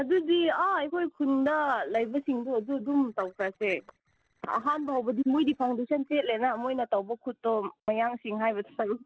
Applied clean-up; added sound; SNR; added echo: neural separator model SepFormer DNS4.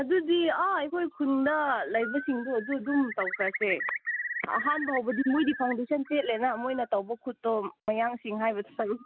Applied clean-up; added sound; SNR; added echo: none; Bird; 10 dB; none.